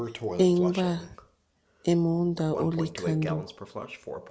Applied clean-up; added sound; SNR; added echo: none; Toilet flush; 10 dB; none.